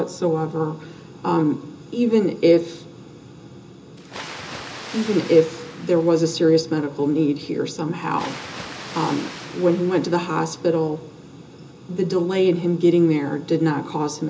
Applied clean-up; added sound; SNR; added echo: none; Water; 20 dB; reverberation time 0.2 s.